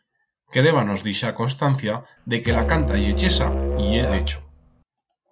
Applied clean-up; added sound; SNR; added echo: none; Musical instrument; 0 dB; none.